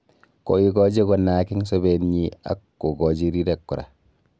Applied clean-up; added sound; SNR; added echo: none; none; none; none.